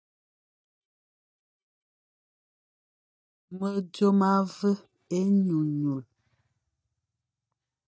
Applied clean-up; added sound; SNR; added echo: neural mask model DeepFilterNet 3.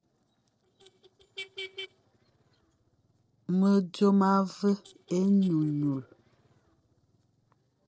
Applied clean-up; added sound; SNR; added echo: neural separator model SepFormer DNS4.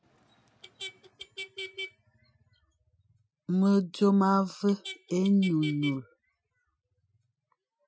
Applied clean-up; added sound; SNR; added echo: classical method Wiener filter.